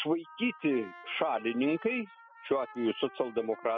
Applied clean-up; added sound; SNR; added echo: classical method spectral subtraction.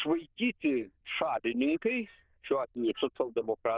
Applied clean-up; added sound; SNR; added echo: neural diffusion model UNIVERSE++.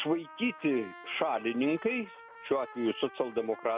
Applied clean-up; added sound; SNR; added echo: none; Trumpet; 17 dB; none.